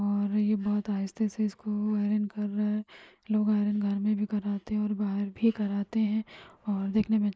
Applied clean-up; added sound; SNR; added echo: neural mask model Resemble Enhance denoiser.